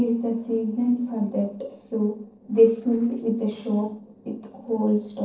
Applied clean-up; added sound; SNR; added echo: neural separator model SepFormer DNS4.